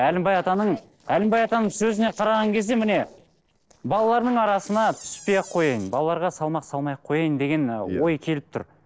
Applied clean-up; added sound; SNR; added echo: neural separator model SepFormer DNS4.